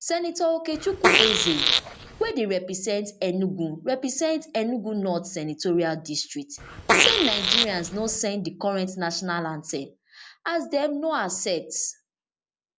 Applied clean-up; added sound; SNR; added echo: none; Fart; -4 dB; none.